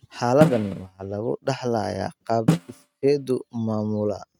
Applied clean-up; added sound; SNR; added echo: neural mask model RNNoise.